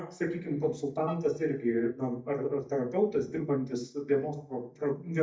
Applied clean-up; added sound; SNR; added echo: neural mask model DeepFilterNet 3.